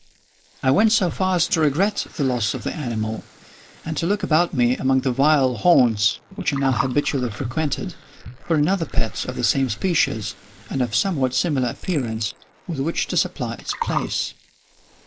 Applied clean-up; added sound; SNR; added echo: neural mask model Resemble Enhance denoiser.